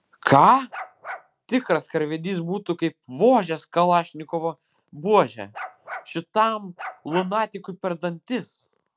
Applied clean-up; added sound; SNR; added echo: none; Bark; 14 dB; none.